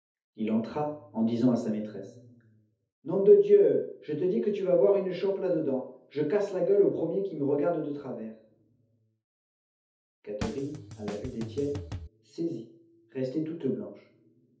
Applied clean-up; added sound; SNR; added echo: none; Drum kit; 10 dB; reverberation time 0.6 s.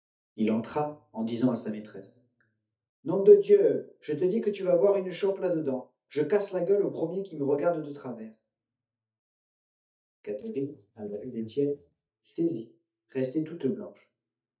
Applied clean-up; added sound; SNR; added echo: neural mask model DeepFilterNet 3.